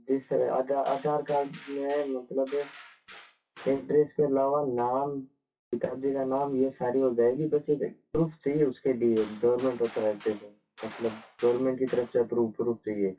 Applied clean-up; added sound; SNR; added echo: classical method WPE with log-MMSE.